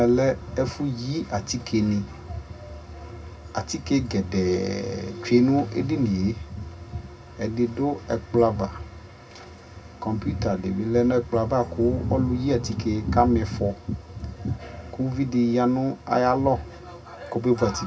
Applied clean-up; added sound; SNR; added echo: none; Bowed string instrument; 11 dB; reverberation time 0.2 s.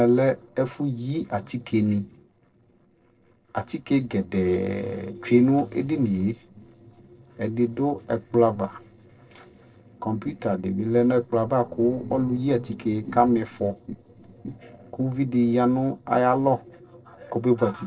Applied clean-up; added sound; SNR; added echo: neural separator model SepFormer DNS4.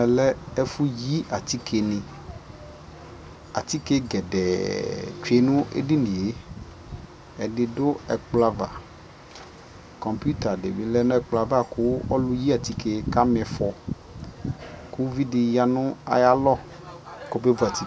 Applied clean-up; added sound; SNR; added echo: none; none; none; none.